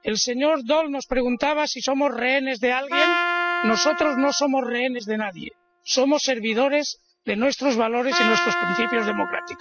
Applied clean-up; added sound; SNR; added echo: classical method spectral subtraction.